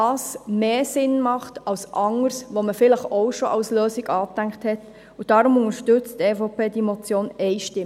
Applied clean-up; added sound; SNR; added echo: none; none; none; none.